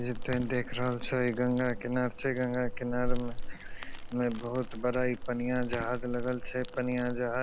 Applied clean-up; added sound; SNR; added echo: none; Crackle; 3 dB; none.